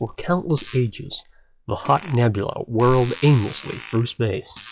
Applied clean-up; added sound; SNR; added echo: classical method log-MMSE.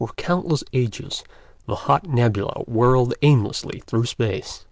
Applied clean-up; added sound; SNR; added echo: none; none; none; none.